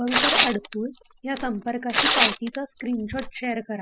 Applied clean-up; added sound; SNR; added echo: classical method spectral subtraction.